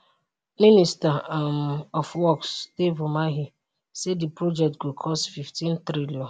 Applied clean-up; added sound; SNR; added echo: none; none; none; none.